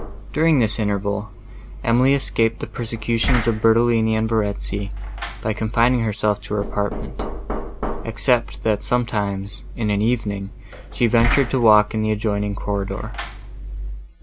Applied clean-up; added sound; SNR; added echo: none; Knock; 7 dB; none.